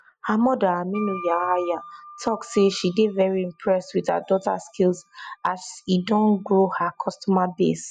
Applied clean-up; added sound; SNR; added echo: classical method spectral subtraction.